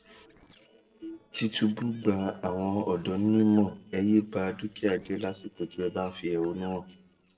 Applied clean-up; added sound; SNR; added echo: neural separator model SepFormer DNS4.